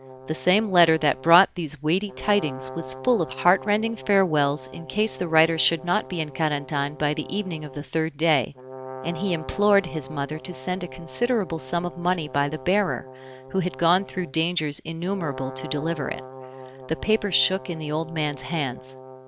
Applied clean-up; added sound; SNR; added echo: none; Brass instrument; 16 dB; none.